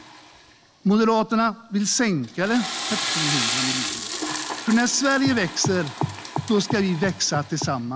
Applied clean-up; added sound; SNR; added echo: none; Toilet flush / Water; 8 dB; none.